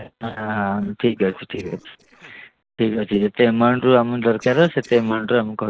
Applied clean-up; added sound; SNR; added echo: neural separator model SepFormer DNS4.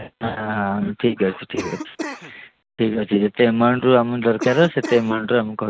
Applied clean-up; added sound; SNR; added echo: none; Cough; 12 dB; none.